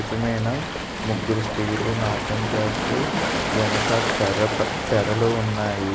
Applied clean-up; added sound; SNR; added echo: none; Waves, surf; 1 dB; none.